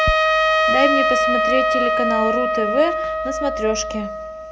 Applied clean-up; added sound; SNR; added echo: none; Trumpet; -4 dB; none.